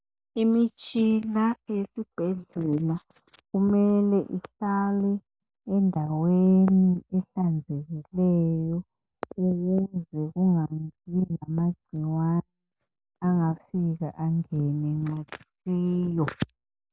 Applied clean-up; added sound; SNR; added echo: none; none; none; none.